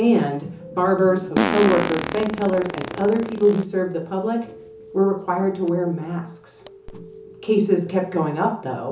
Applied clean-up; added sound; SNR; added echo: none; Fart; 10 dB; reverberation time 0.8 s.